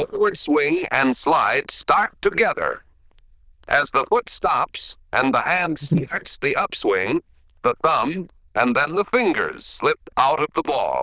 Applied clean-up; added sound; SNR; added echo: neural diffusion model UNIVERSE++.